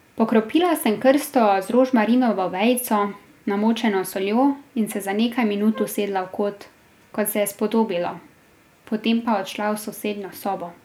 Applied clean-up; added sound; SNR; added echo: none; Wind instrument, woodwind instrument; 15 dB; none.